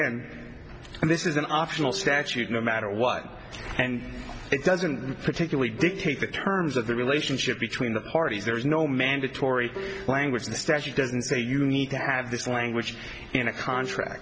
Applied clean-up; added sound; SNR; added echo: none; Bowed string instrument; 18 dB; none.